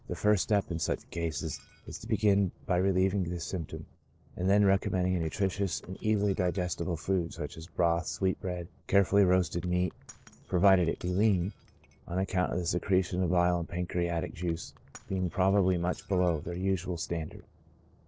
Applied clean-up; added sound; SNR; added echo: neural separator model SepFormer DNS4.